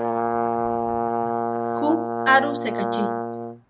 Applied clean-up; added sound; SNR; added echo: none; Brass instrument; -2 dB; none.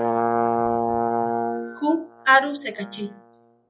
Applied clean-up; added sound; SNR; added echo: classical method log-MMSE.